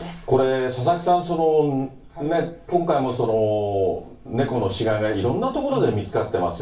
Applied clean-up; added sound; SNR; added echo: none; none; none; reverberation time 0.3 s.